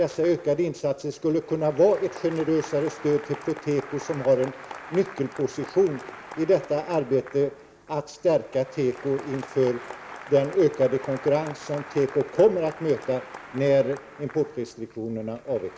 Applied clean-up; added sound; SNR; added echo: none; Applause; 17 dB; none.